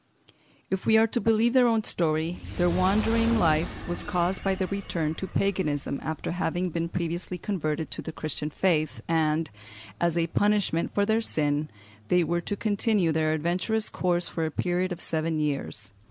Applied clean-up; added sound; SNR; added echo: none; Fire; 15 dB; none.